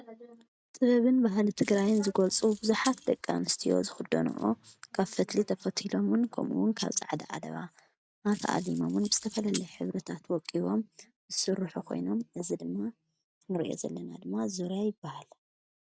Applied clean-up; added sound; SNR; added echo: none; Keys jangling; 16 dB; none.